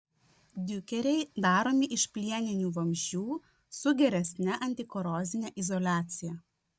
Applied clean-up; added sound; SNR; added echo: none; none; none; none.